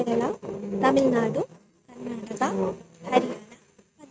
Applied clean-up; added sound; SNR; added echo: neural mask model RNNoise.